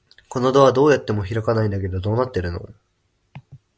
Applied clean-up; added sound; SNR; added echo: none; none; none; none.